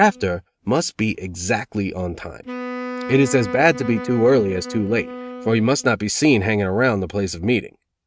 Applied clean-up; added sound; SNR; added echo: neural mask model RNNoise.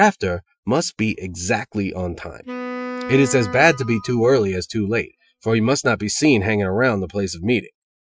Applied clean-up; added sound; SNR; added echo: classical method Wiener filter.